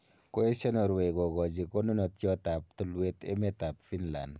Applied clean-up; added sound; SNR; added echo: none; none; none; none.